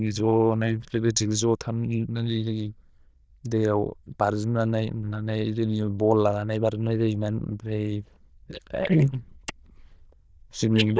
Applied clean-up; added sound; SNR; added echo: neural diffusion model UNIVERSE++.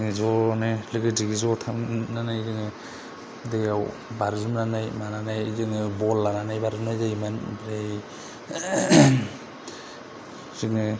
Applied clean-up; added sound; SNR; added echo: none; none; none; none.